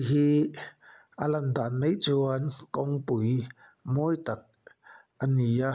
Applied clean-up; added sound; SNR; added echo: none; none; none; none.